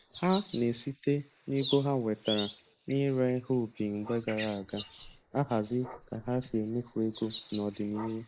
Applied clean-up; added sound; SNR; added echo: neural mask model Resemble Enhance denoiser.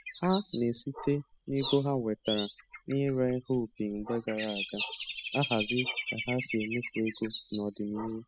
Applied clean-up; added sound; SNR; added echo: classical method spectral subtraction.